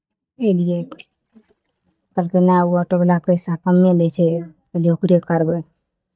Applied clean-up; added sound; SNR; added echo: neural mask model DeepFilterNet 3.